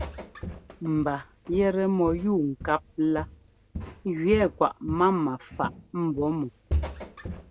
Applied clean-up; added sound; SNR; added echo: none; Walk, footsteps; 10 dB; none.